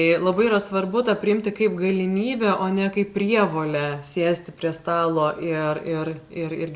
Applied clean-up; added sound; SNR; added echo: none; none; none; none.